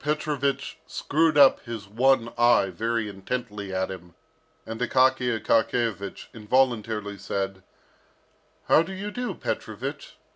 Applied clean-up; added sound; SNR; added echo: none; none; none; none.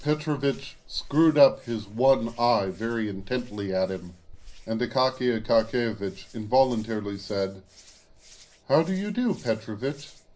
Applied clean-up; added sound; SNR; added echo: none; Hands; 20 dB; reverberation time 0.5 s.